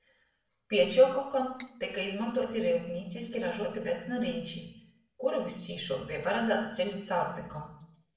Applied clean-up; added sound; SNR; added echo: neural separator model SepFormer DNS4.